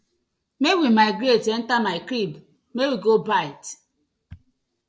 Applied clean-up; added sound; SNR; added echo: none; none; none; none.